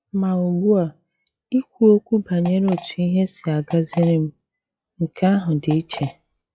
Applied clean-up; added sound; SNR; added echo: classical method log-MMSE.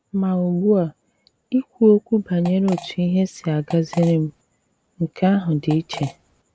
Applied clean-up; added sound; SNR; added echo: none; Fart; 17 dB; none.